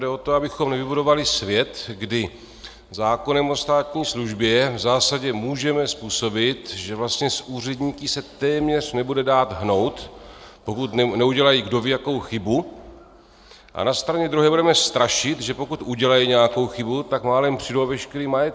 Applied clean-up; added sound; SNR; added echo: none; none; none; none.